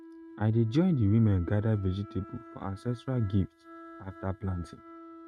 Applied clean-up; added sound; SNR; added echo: neural mask model RNNoise.